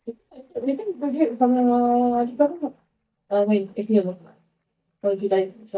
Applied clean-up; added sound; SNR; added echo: neural mask model DeepFilterNet 3.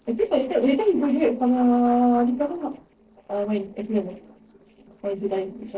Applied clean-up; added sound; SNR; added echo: neural separator model SepFormer DNS4.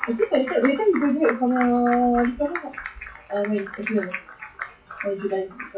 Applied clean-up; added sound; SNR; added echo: classical method WPE with log-MMSE.